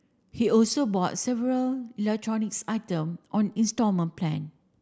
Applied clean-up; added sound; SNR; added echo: none; none; none; none.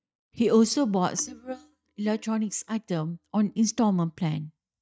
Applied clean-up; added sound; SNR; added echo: neural mask model DeepFilterNet 3.